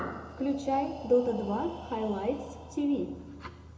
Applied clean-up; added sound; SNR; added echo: none; Breathing; 18 dB; reverberation time 0.5 s.